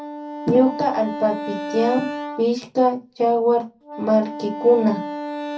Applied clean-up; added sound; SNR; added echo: none; Wind instrument, woodwind instrument; 10 dB; reverberation time 0.3 s.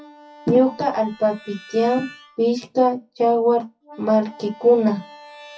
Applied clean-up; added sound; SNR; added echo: classical method WPE with log-MMSE.